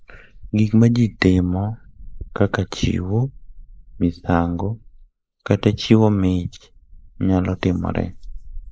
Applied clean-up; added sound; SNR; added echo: neural mask model Resemble Enhance denoiser.